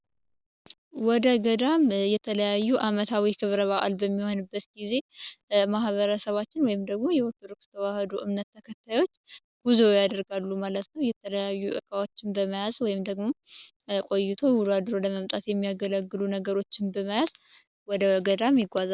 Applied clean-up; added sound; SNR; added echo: none; none; none; none.